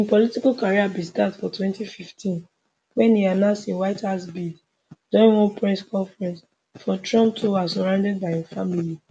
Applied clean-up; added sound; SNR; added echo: none; none; none; none.